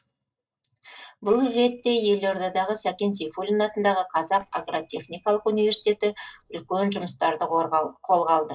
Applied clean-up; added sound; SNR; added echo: neural separator model SepFormer DNS4.